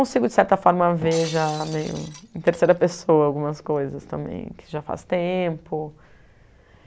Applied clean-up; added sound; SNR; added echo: none; Shatter; 18 dB; none.